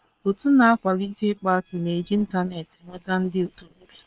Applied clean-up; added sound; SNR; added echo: neural separator model SepFormer WHAM!.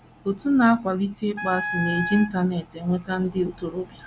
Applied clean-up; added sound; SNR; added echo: none; Wind instrument, woodwind instrument; 8 dB; none.